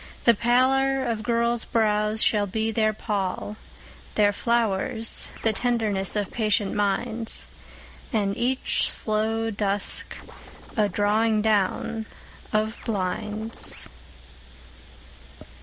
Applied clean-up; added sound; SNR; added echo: none; Scratching (performance technique); 19 dB; none.